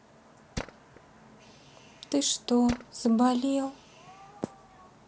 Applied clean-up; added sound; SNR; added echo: none; Tools; 15 dB; none.